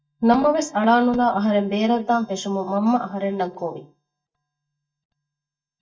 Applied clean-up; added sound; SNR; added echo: neural mask model DeepFilterNet 3.